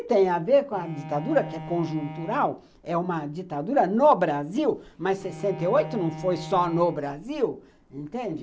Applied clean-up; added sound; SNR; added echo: none; Bowed string instrument; 15 dB; none.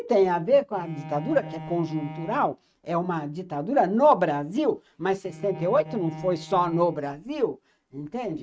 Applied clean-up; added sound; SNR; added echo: neural mask model RNNoise.